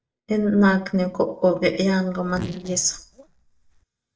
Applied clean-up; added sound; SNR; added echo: neural mask model DeepFilterNet 3.